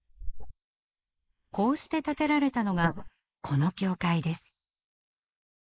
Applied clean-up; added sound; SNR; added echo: neural mask model Resemble Enhance denoiser.